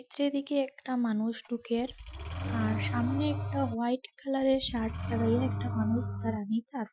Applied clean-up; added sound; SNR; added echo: classical method Wiener filter.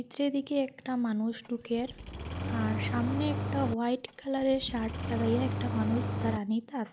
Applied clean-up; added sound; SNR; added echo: none; Engine starting; 3 dB; none.